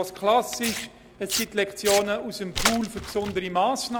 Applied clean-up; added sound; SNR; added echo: none; Tearing; 7 dB; none.